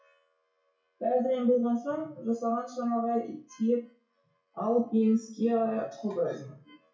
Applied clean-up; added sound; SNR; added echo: classical method WPE with log-MMSE.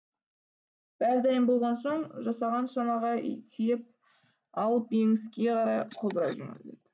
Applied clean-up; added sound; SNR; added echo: none; none; none; none.